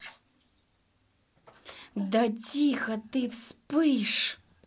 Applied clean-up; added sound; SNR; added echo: none; none; none; none.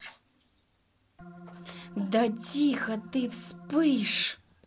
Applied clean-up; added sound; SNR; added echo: none; Organ; 16 dB; none.